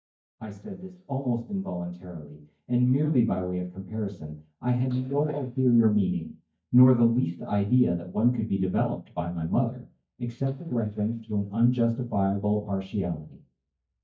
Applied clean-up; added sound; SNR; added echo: neural mask model DeepFilterNet 3.